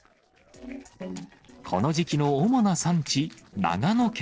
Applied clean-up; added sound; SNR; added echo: neural separator model SepFormer DNS4.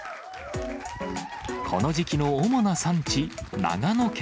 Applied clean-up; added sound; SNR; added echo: none; Applause / Cheering; 14 dB; none.